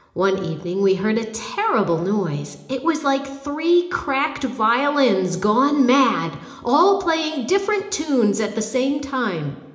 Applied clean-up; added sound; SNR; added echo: none; none; none; reverberation time 0.8 s.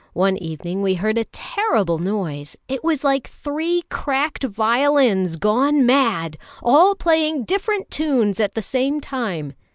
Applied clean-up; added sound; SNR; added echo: none; none; none; none.